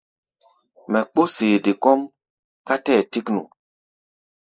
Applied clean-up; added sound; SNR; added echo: neural mask model Resemble Enhance denoiser.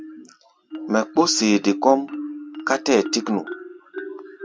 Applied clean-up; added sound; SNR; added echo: none; Marimba, xylophone; 12 dB; none.